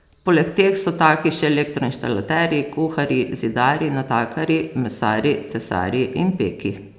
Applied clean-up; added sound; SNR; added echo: none; none; none; none.